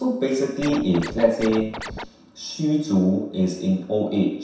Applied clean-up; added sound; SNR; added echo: none; Scratching (performance technique); 11 dB; reverberation time 0.7 s.